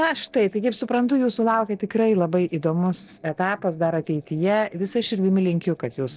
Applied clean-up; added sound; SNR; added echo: neural separator model SepFormer DNS4.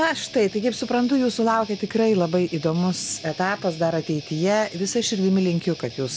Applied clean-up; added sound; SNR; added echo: none; Guitar; 18 dB; none.